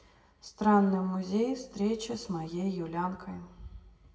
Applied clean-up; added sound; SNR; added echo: none; none; none; reverberation time 1.4 s.